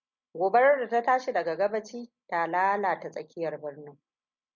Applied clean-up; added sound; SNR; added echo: none; none; none; none.